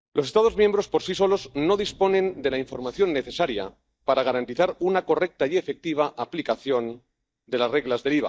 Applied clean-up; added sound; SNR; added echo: neural mask model DeepFilterNet 3.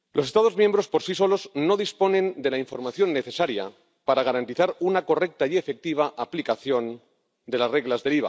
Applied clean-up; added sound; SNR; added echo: none; none; none; none.